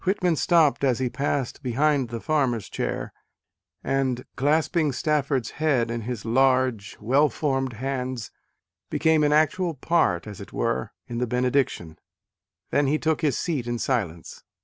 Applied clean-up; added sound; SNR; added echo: none; none; none; none.